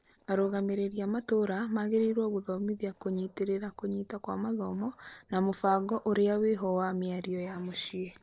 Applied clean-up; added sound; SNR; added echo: neural separator model SepFormer DNS4.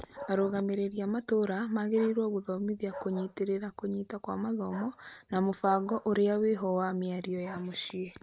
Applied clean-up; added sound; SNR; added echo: neural mask model RNNoise.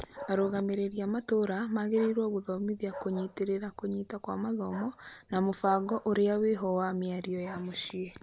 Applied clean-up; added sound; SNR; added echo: none; Bark; 19 dB; none.